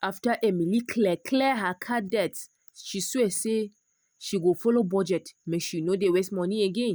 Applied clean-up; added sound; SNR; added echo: none; none; none; none.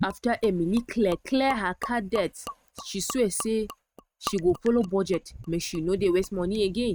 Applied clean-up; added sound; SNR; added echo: neural mask model RNNoise.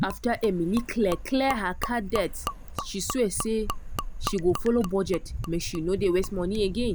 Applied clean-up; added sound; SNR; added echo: none; Gurgling / Liquid + Ocean; 7 dB; none.